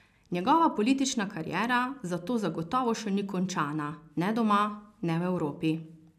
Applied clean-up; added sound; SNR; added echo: none; none; none; none.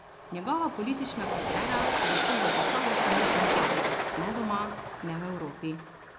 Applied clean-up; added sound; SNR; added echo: none; Train; -5 dB; none.